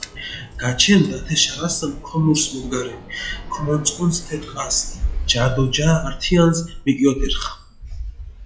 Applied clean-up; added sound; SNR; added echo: classical method log-MMSE.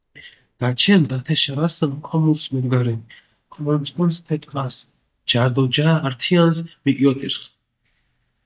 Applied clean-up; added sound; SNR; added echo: neural mask model DeepFilterNet 3.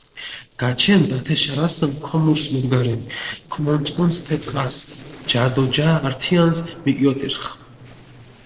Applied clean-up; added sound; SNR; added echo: neural separator model SepFormer DNS4.